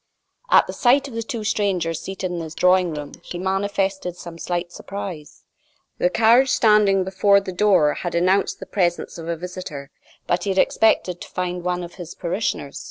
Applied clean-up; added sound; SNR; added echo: neural separator model SepFormer DNS4.